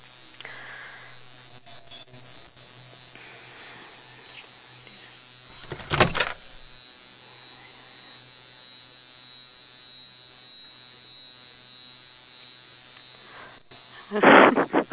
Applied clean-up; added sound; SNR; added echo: none; Microwave oven; -2 dB; none.